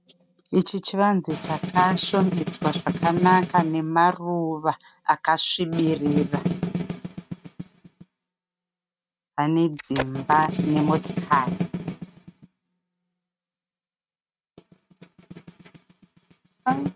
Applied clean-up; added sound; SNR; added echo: neural mask model RNNoise.